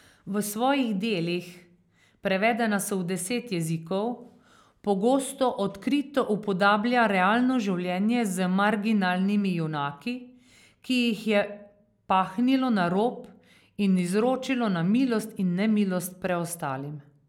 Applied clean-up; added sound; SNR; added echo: none; none; none; none.